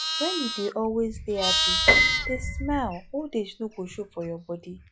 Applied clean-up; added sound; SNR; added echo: classical method log-MMSE.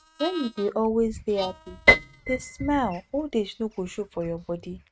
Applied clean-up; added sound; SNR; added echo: neural mask model RNNoise.